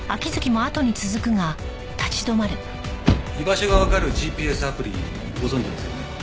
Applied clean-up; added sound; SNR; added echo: none; none; none; none.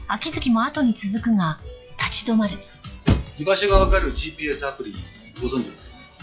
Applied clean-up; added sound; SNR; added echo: classical method log-MMSE.